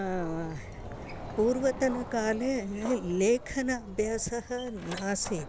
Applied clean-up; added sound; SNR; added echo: none; Sliding door; 13 dB; none.